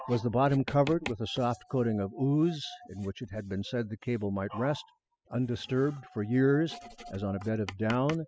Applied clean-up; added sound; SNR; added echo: classical method spectral subtraction.